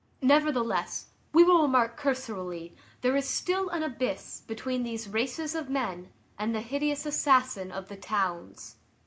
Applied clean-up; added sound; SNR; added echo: none; none; none; none.